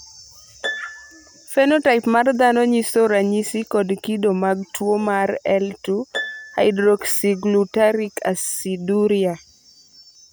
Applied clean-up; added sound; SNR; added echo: none; Harp; 17 dB; none.